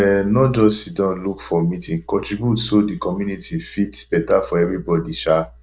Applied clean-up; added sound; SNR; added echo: neural mask model DeepFilterNet 3.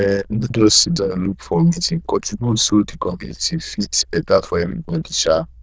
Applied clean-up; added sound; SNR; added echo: neural diffusion model UNIVERSE++.